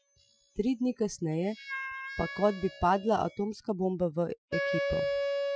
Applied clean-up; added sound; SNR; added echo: classical method Wiener filter.